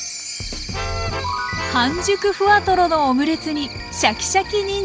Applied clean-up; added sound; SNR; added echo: none; Cricket; 16 dB; none.